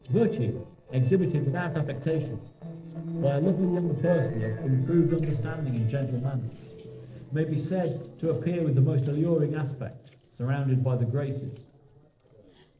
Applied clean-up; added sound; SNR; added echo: neural separator model SepFormer DNS4.